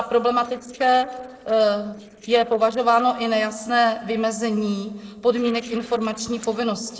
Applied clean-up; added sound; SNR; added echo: neural separator model SepFormer DNS4.